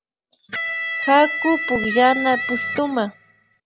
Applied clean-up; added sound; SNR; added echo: none; Electric guitar; 5 dB; none.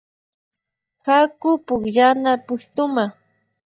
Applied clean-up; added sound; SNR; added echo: neural mask model DeepFilterNet 3.